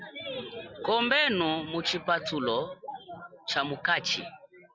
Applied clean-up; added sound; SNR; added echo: none; none; none; none.